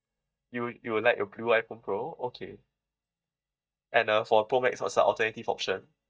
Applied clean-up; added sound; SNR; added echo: neural mask model DeepFilterNet 3.